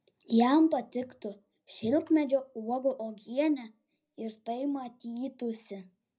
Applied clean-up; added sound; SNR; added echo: none; none; none; reverberation time 0.4 s.